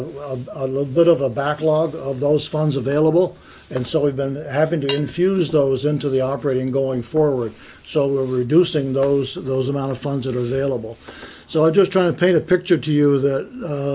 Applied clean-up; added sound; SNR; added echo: none; Cutlery, silverware / Dishes, pots, and pans; 20 dB; none.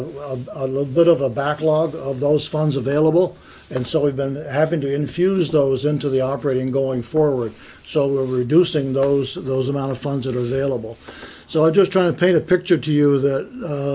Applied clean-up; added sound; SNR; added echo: none; none; none; none.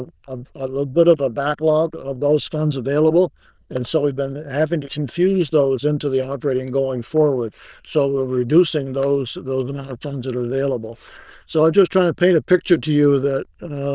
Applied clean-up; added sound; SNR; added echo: neural diffusion model UNIVERSE++.